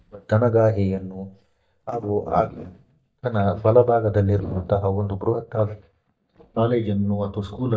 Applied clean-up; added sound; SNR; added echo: neural mask model DeepFilterNet 3.